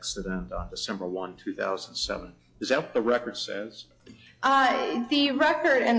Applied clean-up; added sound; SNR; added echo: classical method log-MMSE.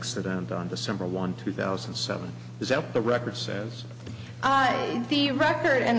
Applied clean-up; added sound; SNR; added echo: none; none; none; none.